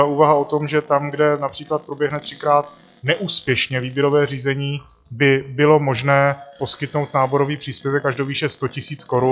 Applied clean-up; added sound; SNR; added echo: classical method log-MMSE.